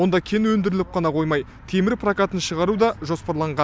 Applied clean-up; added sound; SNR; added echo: none; none; none; none.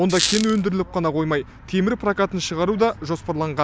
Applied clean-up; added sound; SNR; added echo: none; Squeak; 5 dB; none.